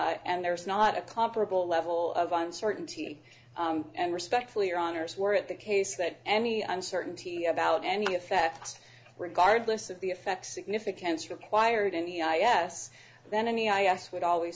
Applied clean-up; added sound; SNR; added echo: none; none; none; none.